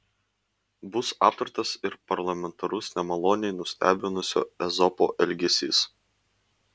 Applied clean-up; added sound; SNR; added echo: none; none; none; none.